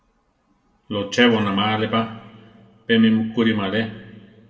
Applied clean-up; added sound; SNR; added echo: none; none; none; reverberation time 1.1 s.